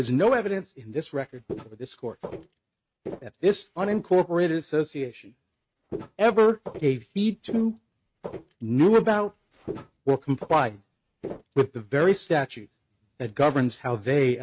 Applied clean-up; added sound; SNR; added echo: neural mask model RNNoise.